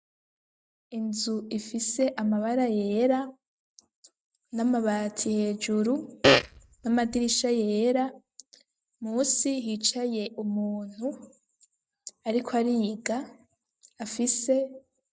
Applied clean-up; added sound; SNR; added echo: neural mask model DeepFilterNet 3.